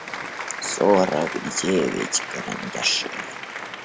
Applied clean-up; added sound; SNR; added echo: none; Applause; 8 dB; none.